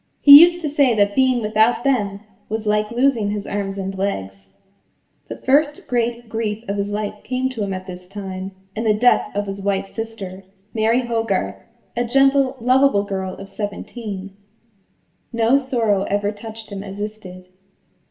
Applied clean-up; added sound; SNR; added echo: none; none; none; reverberation time 0.6 s.